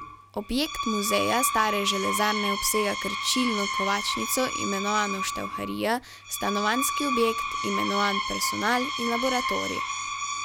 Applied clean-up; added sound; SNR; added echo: none; Screech; 2 dB; none.